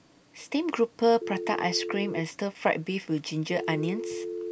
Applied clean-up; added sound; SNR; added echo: none; Telephone; 5 dB; none.